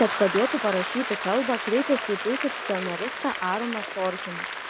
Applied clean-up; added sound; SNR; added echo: none; Applause / Crowd; 5 dB; none.